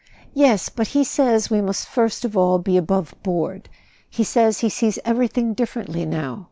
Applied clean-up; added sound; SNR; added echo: none; none; none; none.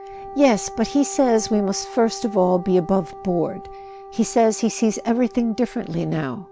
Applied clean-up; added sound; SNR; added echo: none; Wind instrument, woodwind instrument; 16 dB; none.